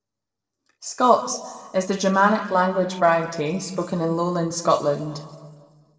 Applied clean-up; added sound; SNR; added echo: neural separator model SepFormer DNS4.